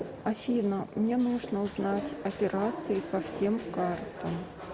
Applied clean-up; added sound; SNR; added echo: none; none; none; none.